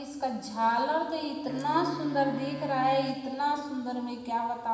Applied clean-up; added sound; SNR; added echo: none; Wind instrument, woodwind instrument; 13 dB; reverberation time 1.7 s.